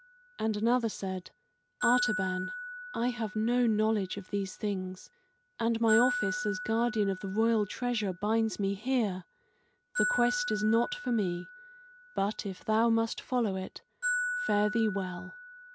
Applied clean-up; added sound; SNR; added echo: none; Glockenspiel; 8 dB; none.